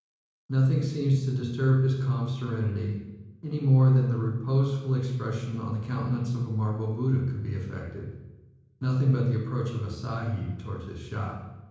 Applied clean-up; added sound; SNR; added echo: none; none; none; reverberation time 1.0 s.